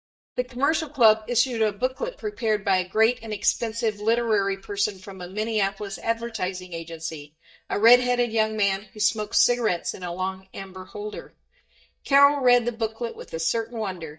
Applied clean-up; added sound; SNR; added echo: neural mask model DeepFilterNet 3.